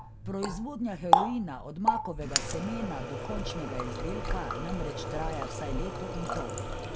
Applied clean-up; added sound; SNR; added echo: none; Water tap, faucet; -5 dB; none.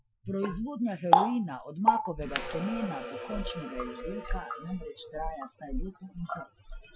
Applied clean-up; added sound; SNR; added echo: classical method Wiener filter.